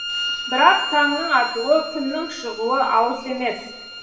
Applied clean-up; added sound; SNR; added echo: none; Bowed string instrument; 9 dB; reverberation time 1.0 s.